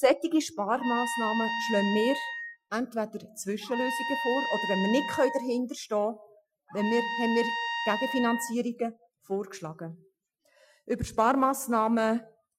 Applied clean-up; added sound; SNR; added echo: classical method Wiener filter.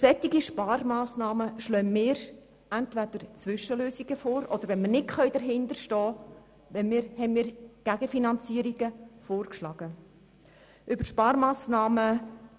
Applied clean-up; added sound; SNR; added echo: none; none; none; none.